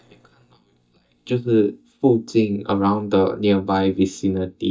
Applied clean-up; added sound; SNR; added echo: neural mask model DeepFilterNet 3.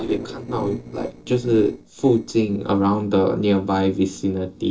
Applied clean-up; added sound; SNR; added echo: neural separator model SepFormer DNS4.